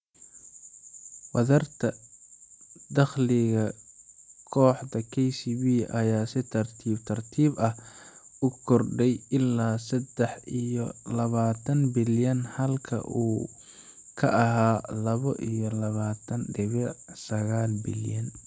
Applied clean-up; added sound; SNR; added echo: none; none; none; none.